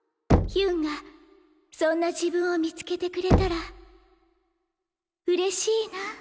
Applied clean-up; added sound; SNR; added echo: none; Knock; 2 dB; none.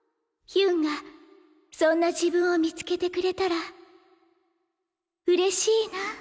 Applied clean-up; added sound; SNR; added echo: none; none; none; none.